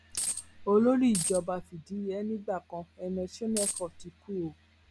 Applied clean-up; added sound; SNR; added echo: none; Coin (dropping); 3 dB; none.